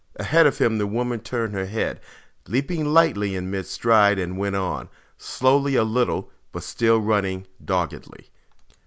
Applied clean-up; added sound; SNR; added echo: none; none; none; none.